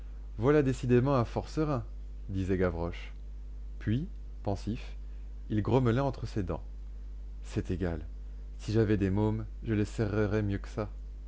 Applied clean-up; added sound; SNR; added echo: none; none; none; none.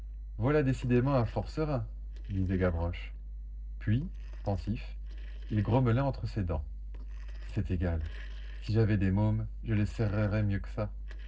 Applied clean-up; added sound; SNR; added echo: neural separator model SepFormer DNS4.